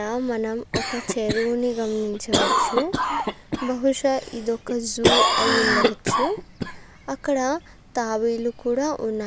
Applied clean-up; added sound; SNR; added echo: none; Cough; 0 dB; none.